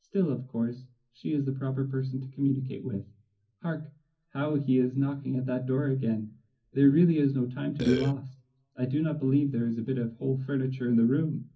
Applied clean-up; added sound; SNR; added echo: none; Burping, eructation; 5 dB; reverberation time 0.4 s.